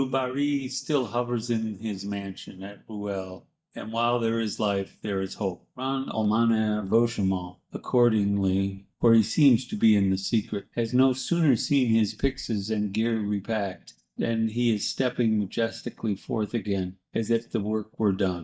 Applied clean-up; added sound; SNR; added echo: neural mask model DeepFilterNet 3.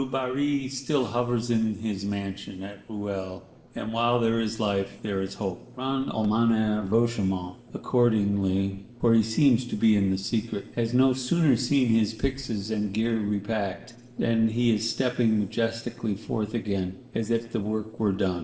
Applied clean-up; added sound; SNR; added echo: neural separator model SepFormer DNS4.